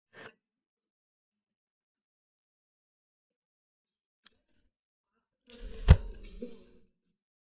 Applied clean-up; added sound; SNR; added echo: neural mask model DeepFilterNet 3.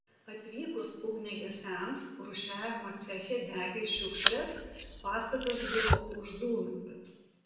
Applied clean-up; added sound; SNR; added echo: none; Domestic sounds, home sounds; -4 dB; reverberation time 1.0 s.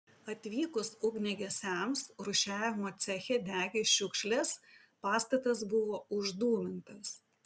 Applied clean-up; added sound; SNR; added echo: none; none; none; none.